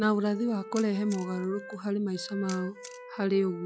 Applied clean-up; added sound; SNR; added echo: classical method log-MMSE.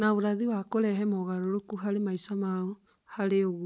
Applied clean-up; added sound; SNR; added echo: none; none; none; none.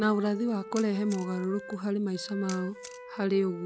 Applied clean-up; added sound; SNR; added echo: none; Wind instrument, woodwind instrument + Camera; 15 dB; none.